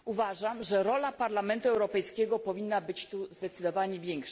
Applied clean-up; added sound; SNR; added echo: none; none; none; none.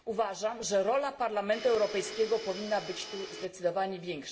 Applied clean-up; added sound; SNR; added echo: none; Domestic sounds, home sounds; 11 dB; reverberation time 0.7 s.